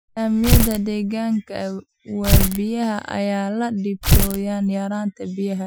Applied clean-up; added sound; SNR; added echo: classical method Wiener filter.